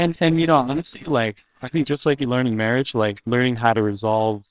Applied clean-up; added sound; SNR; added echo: neural separator model SepFormer WHAMR!.